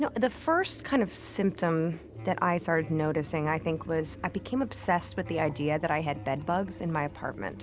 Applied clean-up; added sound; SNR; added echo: none; none; none; none.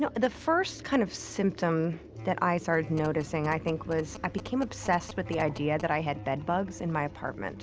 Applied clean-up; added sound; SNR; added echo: none; Telephone; 18 dB; none.